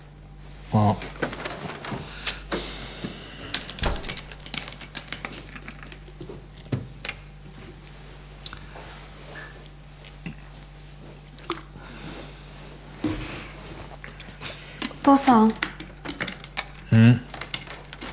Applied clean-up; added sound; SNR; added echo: none; Door / Car; 12 dB; none.